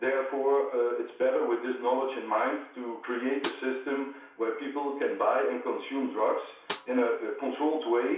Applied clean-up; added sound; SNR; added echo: none; Snare drum; 14 dB; reverberation time 0.6 s.